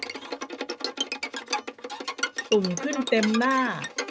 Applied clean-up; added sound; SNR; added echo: none; Bowed string instrument; 4 dB; none.